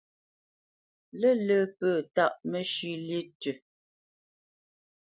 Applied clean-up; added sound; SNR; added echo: none; none; none; none.